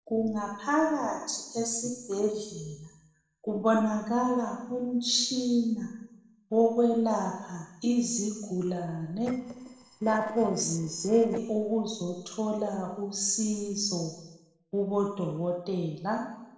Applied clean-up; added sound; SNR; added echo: neural separator model SepFormer DNS4.